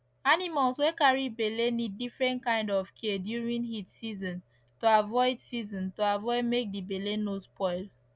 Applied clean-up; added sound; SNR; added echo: none; none; none; none.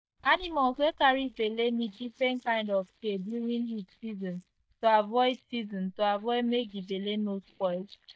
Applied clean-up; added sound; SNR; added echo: neural mask model DeepFilterNet 3.